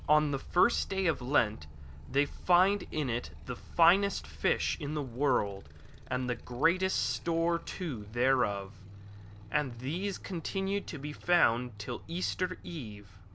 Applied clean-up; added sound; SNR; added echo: none; Motorcycle; 15 dB; none.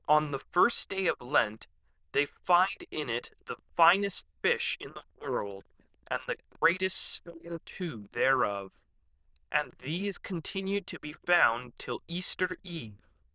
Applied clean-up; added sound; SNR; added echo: neural diffusion model UNIVERSE++.